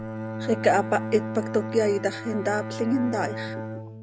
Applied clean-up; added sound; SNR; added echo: none; Bowed string instrument; 7 dB; none.